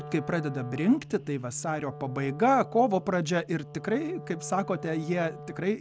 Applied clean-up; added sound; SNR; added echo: none; Wind instrument, woodwind instrument; 15 dB; none.